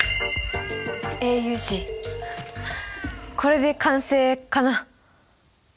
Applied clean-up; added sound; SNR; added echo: none; Meow; 18 dB; none.